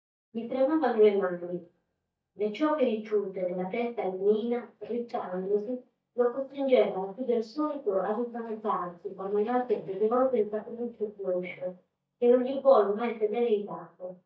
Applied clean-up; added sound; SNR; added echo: neural mask model DeepFilterNet 3.